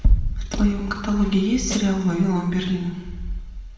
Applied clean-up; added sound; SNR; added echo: none; Snare drum; 14 dB; reverberation time 0.9 s.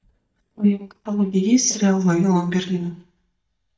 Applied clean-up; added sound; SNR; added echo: neural mask model DeepFilterNet 3.